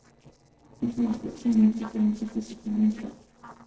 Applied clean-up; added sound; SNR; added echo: neural separator model SepFormer DNS4.